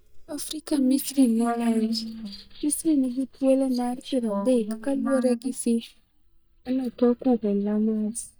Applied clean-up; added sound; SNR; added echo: neural mask model DeepFilterNet 3.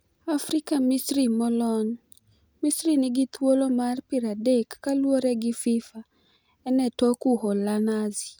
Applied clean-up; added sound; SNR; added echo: none; none; none; none.